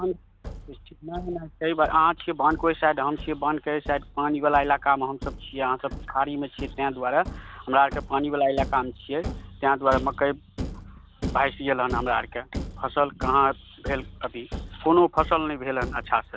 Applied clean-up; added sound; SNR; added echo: none; Thump, thud; 12 dB; none.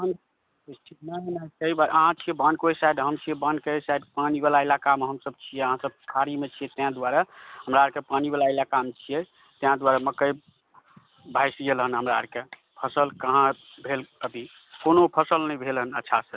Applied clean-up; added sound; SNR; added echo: none; none; none; none.